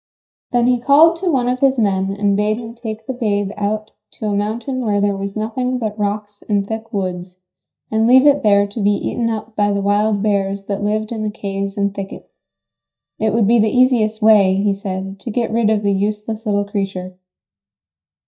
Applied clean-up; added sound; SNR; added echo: neural mask model DeepFilterNet 3.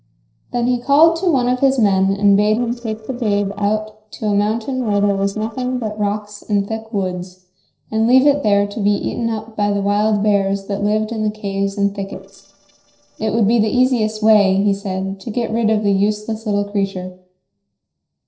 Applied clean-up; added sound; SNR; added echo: neural separator model SepFormer DNS4.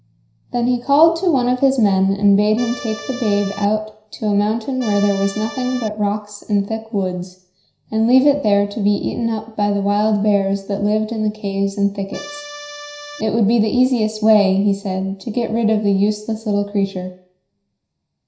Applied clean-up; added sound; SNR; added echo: none; Accordion; 14 dB; reverberation time 0.5 s.